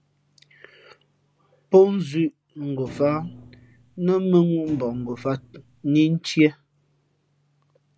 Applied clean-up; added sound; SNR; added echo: none; Thump, thud; 18 dB; none.